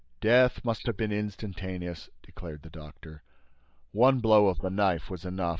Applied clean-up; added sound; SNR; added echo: neural mask model Resemble Enhance denoiser.